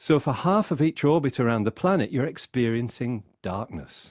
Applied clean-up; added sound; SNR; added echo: none; none; none; none.